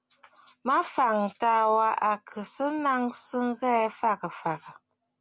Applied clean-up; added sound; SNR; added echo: none; none; none; none.